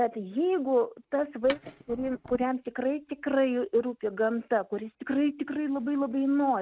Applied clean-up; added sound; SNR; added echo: neural mask model RNNoise.